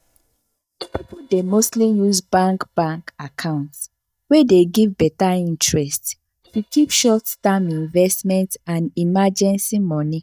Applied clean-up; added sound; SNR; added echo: neural mask model DeepFilterNet 3.